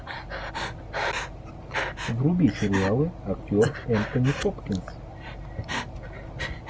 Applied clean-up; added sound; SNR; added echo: none; Breathing; 7 dB; none.